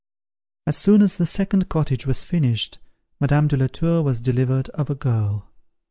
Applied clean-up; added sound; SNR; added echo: none; none; none; none.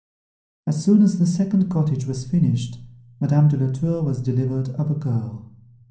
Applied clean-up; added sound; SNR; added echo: none; none; none; reverberation time 0.6 s.